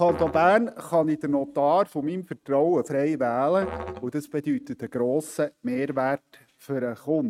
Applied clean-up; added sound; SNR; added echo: neural mask model RNNoise.